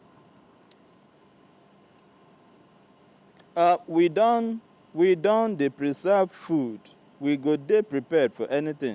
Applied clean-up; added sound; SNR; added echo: none; none; none; none.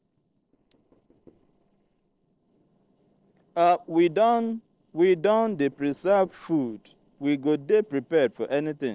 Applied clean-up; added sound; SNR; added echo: neural separator model SepFormer DNS4.